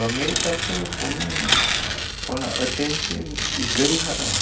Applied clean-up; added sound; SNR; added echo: none; Tearing + Coin (dropping); -2 dB; none.